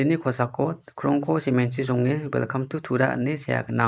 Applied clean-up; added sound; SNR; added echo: neural mask model Resemble Enhance denoiser.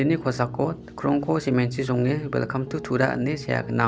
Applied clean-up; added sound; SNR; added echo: none; Piano; 18 dB; none.